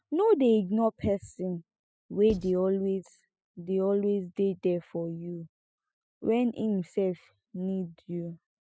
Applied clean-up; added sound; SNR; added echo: classical method spectral subtraction.